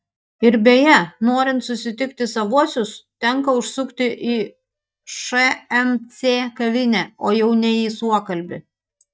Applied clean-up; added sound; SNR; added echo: neural mask model DeepFilterNet 3.